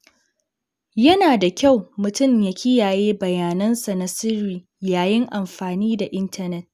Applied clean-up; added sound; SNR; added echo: none; none; none; none.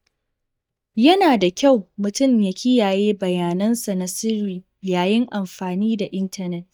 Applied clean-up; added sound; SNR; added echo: neural mask model DeepFilterNet 3.